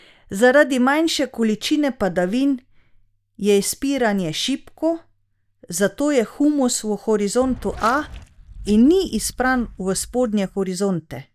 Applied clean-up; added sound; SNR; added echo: neural mask model DeepFilterNet 3.